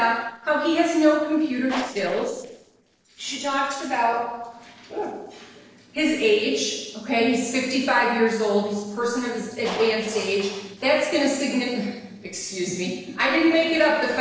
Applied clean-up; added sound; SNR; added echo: neural separator model SepFormer DNS4.